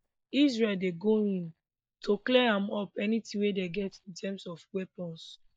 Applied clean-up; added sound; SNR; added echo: neural mask model DeepFilterNet 3.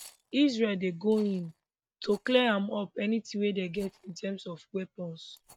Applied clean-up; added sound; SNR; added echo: neural mask model RNNoise.